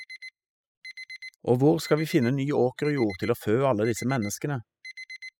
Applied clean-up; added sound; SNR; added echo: classical method spectral subtraction.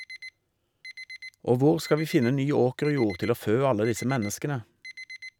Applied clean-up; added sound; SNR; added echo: none; Alarm; 18 dB; none.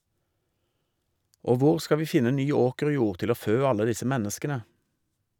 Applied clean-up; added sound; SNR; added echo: none; none; none; none.